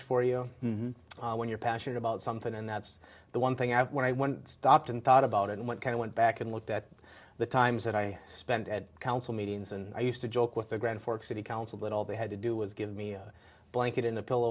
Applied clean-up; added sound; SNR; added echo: none; none; none; none.